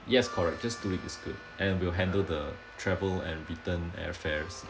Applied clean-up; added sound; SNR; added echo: none; Harmonica; 17 dB; none.